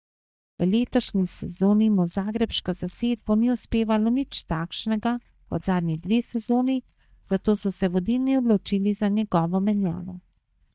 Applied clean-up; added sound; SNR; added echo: neural mask model DeepFilterNet 3.